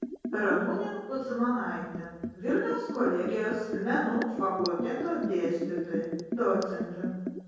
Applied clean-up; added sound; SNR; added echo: none; Liquid; 6 dB; reverberation time 1.3 s.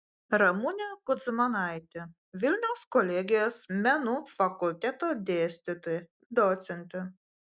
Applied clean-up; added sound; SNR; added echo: none; none; none; none.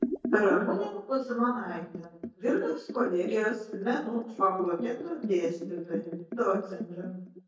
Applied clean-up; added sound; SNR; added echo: neural mask model DeepFilterNet 3.